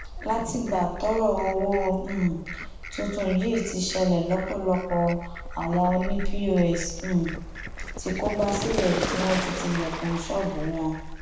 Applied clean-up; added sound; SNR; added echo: none; Fowl; 6 dB; reverberation time 0.8 s.